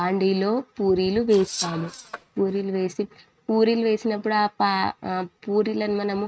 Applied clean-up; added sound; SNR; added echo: neural mask model RNNoise.